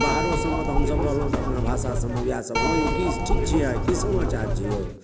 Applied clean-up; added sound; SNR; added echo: none; Keyboard (musical); -3 dB; none.